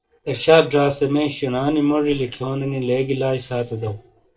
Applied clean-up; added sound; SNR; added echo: neural separator model SepFormer DNS4.